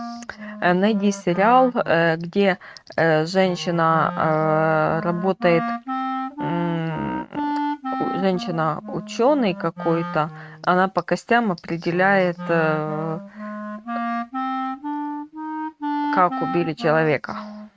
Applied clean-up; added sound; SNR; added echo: neural mask model RNNoise.